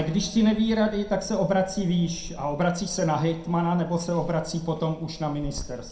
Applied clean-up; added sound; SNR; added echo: none; Water; 16 dB; reverberation time 0.4 s.